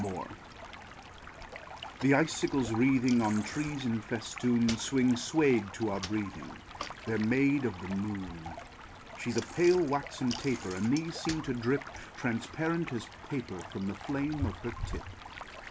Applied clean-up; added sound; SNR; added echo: none; Bicycle + Stream; 12 dB; none.